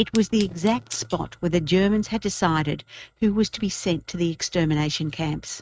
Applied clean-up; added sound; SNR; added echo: neural mask model RNNoise.